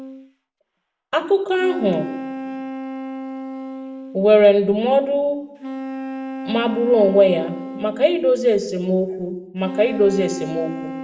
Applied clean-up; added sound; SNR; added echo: none; Wind instrument, woodwind instrument; 12 dB; reverberation time 0.7 s.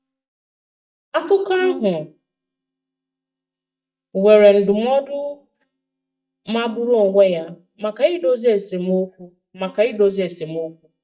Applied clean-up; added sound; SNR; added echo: neural mask model DeepFilterNet 3.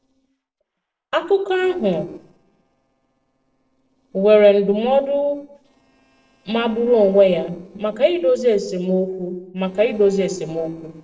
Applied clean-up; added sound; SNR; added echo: neural separator model SepFormer DNS4.